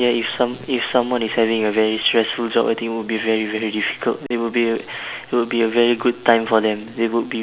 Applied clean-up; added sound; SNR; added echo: none; none; none; none.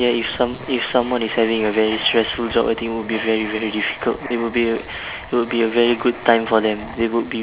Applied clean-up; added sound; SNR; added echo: none; Writing; 16 dB; none.